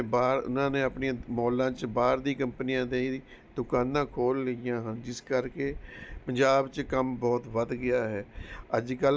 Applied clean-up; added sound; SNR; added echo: none; none; none; none.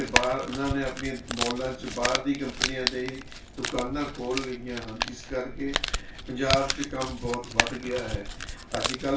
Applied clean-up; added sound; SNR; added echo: none; Crumpling, crinkling; 1 dB; reverberation time 0.3 s.